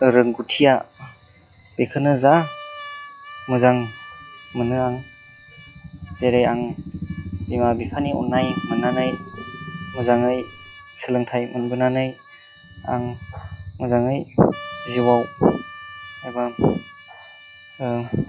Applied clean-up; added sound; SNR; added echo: classical method log-MMSE.